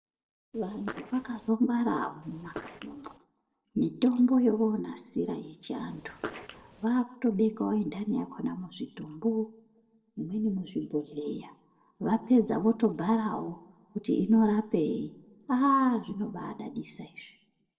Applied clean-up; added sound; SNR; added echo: neural separator model SepFormer DNS4.